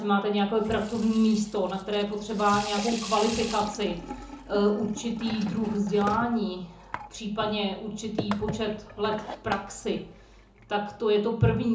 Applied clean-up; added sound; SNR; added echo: none; Sink (filling or washing) / Water tap, faucet; 13 dB; reverberation time 0.6 s.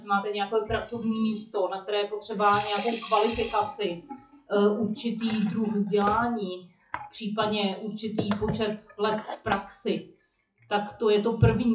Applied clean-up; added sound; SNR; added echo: classical method WPE with log-MMSE.